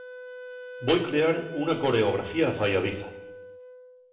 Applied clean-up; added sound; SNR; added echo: none; Wind instrument, woodwind instrument; 14 dB; reverberation time 0.8 s.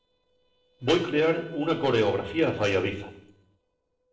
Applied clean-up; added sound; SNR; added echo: neural separator model SepFormer DNS4.